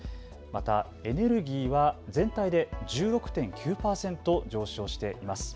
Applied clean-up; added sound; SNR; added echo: none; none; none; none.